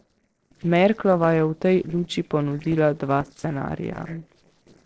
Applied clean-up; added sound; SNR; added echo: neural separator model SepFormer DNS4.